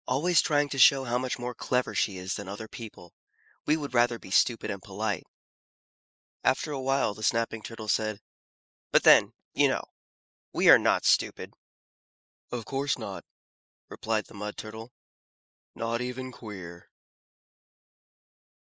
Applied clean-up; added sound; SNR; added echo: neural mask model Resemble Enhance denoiser.